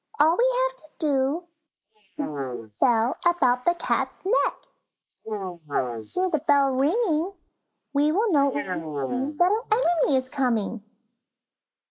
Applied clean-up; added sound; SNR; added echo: neural mask model Resemble Enhance denoiser.